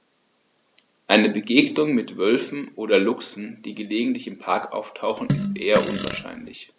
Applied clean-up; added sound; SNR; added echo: none; Fart; 4 dB; none.